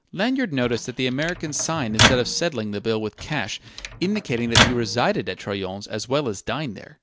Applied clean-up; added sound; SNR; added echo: none; Microwave oven; 1 dB; none.